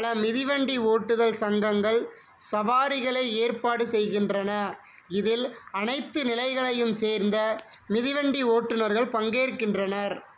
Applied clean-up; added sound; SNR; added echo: none; none; none; none.